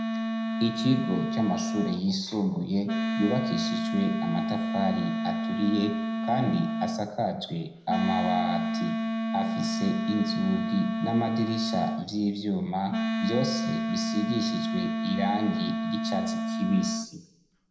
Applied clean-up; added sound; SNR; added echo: none; Wind instrument, woodwind instrument; 0 dB; reverberation time 0.8 s.